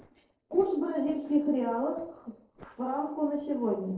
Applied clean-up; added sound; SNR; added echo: neural separator model SepFormer DNS4.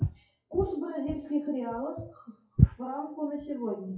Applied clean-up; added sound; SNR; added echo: classical method WPE with log-MMSE.